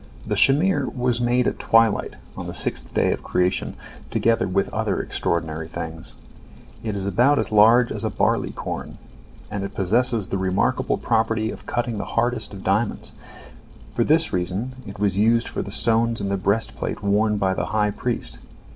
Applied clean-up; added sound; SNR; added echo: none; none; none; none.